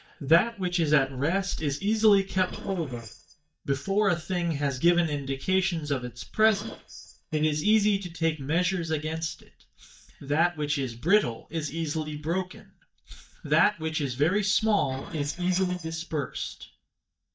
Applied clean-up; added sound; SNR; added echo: neural mask model DeepFilterNet 3.